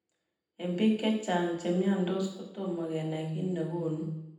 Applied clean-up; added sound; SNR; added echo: none; none; none; reverberation time 0.8 s.